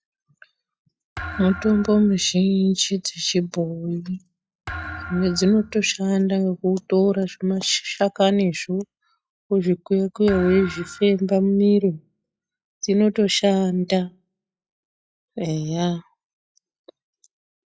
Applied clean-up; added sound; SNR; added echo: classical method log-MMSE.